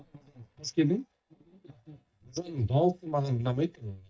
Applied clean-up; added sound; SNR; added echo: neural mask model DeepFilterNet 3.